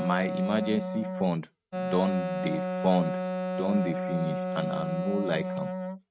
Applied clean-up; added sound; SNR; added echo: neural mask model RNNoise.